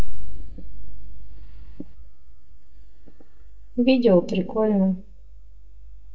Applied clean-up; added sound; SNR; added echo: neural mask model DeepFilterNet 3.